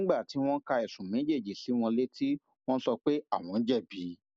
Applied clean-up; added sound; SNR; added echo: none; none; none; none.